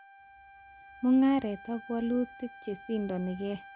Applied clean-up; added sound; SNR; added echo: none; Wind instrument, woodwind instrument; 19 dB; none.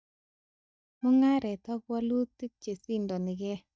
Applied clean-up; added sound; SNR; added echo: neural mask model DeepFilterNet 3.